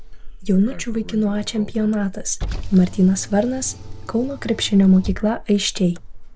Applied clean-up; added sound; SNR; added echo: none; Car; 10 dB; none.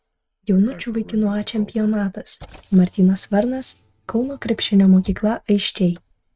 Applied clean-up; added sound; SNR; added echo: neural mask model RNNoise.